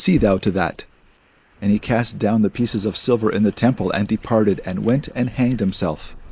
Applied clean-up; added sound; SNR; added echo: neural mask model Resemble Enhance denoiser.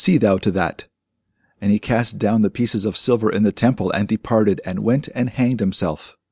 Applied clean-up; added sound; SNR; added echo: none; none; none; none.